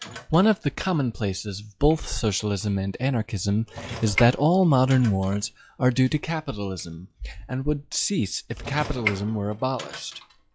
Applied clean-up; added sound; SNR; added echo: classical method log-MMSE.